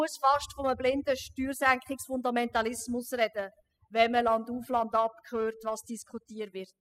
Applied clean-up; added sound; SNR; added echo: classical method spectral subtraction.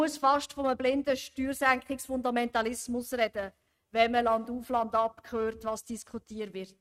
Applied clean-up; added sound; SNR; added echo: neural mask model RNNoise.